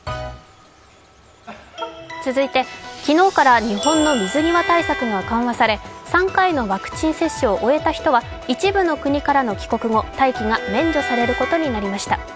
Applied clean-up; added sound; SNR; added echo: none; Bowed string instrument; 12 dB; none.